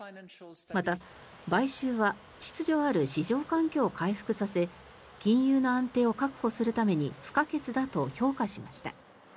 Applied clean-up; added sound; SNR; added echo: none; none; none; none.